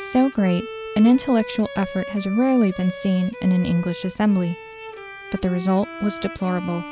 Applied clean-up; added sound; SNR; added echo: none; Bowed string instrument; 14 dB; none.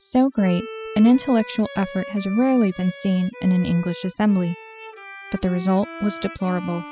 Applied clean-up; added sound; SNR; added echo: classical method spectral subtraction.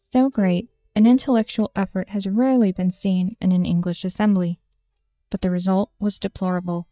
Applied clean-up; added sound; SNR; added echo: neural mask model DeepFilterNet 3.